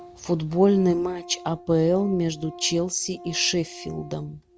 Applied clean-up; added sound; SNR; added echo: none; Organ; 19 dB; none.